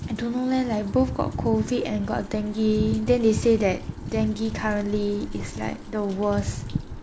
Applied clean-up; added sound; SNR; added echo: none; Thunder; 17 dB; none.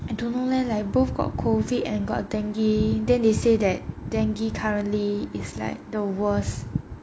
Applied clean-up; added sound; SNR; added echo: none; none; none; none.